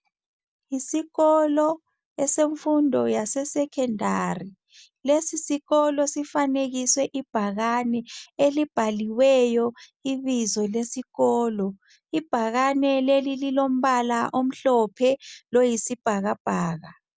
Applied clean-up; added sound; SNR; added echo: none; none; none; none.